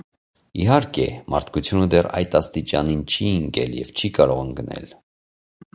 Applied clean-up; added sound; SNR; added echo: none; none; none; none.